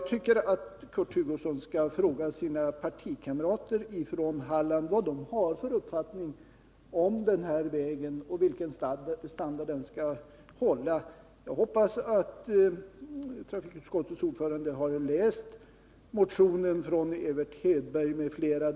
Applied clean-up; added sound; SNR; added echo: none; none; none; none.